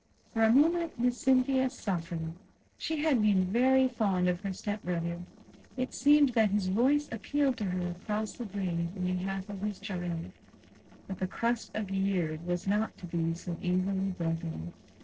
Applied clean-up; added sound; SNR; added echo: neural separator model SepFormer DNS4.